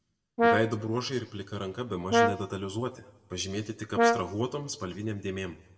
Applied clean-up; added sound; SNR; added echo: none; Brass instrument; -3 dB; reverberation time 1.0 s.